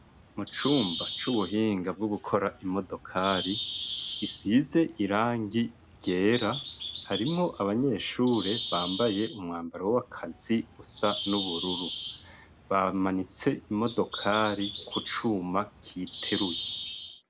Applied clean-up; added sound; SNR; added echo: none; Bird; 8 dB; none.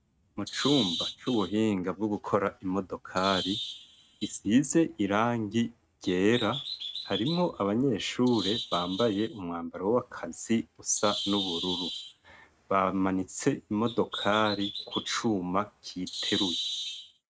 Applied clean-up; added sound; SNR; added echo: neural mask model RNNoise.